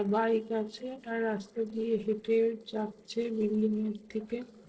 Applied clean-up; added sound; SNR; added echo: neural separator model SepFormer DNS4.